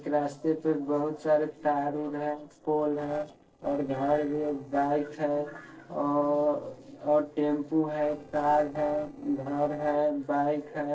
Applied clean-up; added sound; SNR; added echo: neural separator model SepFormer DNS4.